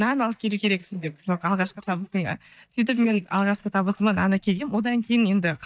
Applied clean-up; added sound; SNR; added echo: neural mask model DeepFilterNet 3.